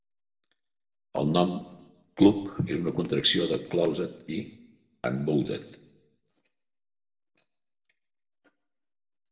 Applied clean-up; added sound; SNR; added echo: none; none; none; reverberation time 0.8 s.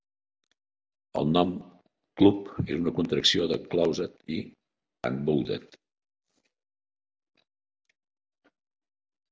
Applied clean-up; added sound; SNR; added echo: none; none; none; none.